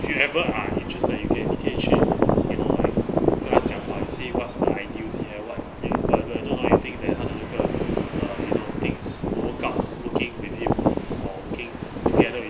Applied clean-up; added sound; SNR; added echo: none; none; none; none.